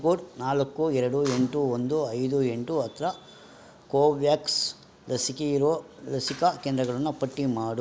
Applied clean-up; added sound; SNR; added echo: none; none; none; none.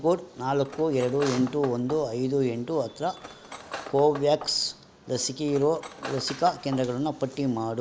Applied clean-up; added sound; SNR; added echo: none; Cutlery, silverware; 16 dB; none.